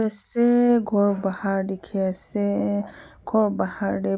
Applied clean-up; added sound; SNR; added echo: none; none; none; none.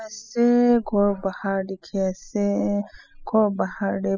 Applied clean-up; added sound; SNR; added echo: classical method spectral subtraction.